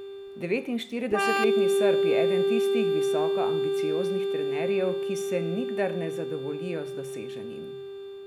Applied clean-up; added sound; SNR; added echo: none; Organ; -4 dB; none.